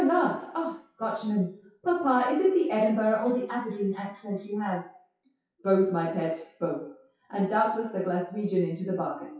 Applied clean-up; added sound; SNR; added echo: classical method WPE with log-MMSE.